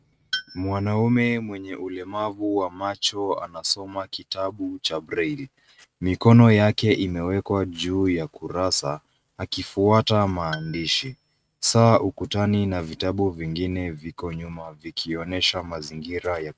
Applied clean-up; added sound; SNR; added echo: neural mask model RNNoise.